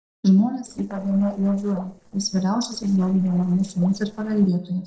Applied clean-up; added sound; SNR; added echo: neural separator model SepFormer DNS4.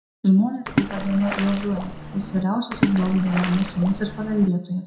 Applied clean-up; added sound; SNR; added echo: none; Splash, splatter; 6 dB; reverberation time 0.5 s.